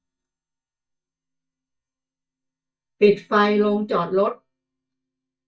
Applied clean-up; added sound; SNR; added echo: neural mask model DeepFilterNet 3.